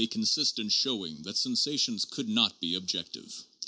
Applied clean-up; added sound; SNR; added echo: none; none; none; none.